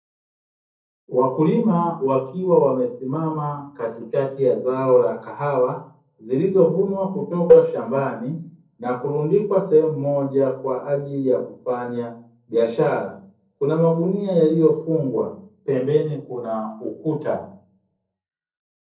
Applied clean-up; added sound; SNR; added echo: neural separator model SepFormer DNS4.